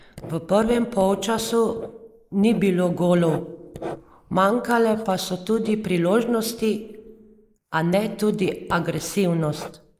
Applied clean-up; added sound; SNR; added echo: neural mask model Resemble Enhance denoiser.